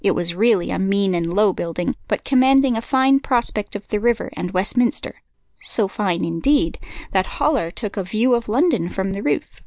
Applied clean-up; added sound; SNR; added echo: none; Insect; 18 dB; none.